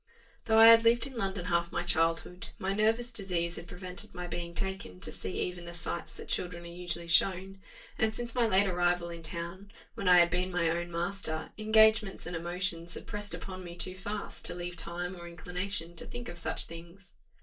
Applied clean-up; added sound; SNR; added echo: neural separator model SepFormer DNS4.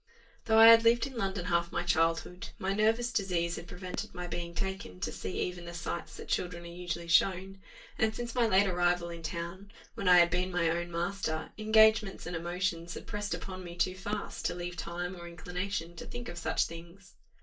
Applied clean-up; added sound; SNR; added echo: none; Fireworks; 20 dB; reverberation time 0.2 s.